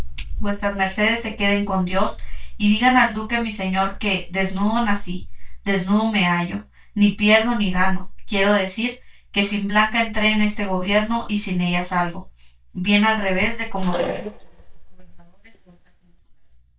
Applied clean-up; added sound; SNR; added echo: neural mask model DeepFilterNet 3.